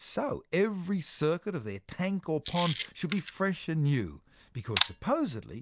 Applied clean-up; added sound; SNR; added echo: none; Camera; 2 dB; none.